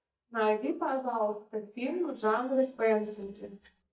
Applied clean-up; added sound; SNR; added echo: neural mask model DeepFilterNet 3.